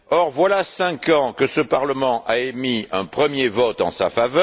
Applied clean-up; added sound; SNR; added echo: none; none; none; none.